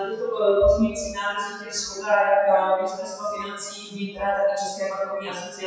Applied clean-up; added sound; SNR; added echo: classical method WPE with log-MMSE.